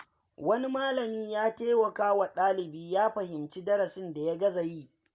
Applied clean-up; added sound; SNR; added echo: none; none; none; none.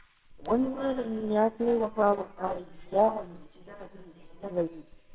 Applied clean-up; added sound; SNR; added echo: neural separator model SepFormer WHAMR!.